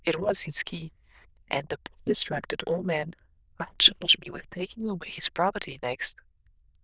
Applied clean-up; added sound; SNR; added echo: neural diffusion model UNIVERSE++.